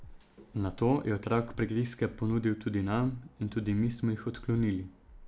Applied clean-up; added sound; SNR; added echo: none; Breathing; 18 dB; none.